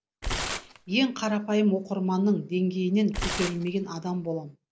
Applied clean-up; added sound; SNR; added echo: none; Tearing; 7 dB; none.